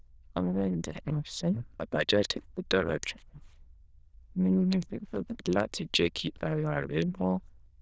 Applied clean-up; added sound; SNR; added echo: neural diffusion model UNIVERSE++.